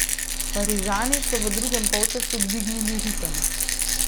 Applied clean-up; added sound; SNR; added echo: none; Rattle; -5 dB; none.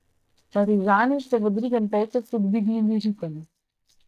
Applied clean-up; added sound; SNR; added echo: neural mask model DeepFilterNet 3.